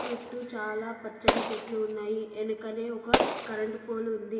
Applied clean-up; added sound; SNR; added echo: none; Explosion; -1 dB; reverberation time 2.3 s.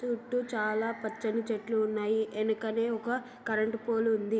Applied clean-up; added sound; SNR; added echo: none; none; none; none.